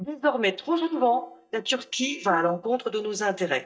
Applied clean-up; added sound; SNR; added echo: neural mask model DeepFilterNet 3.